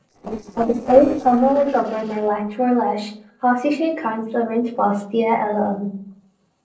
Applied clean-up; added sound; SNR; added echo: neural separator model SepFormer DNS4.